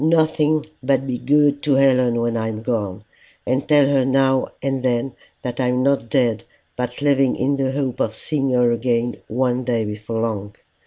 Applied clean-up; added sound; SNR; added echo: none; none; none; none.